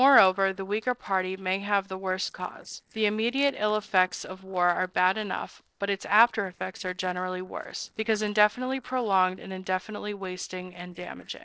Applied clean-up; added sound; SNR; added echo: neural separator model SepFormer DNS4.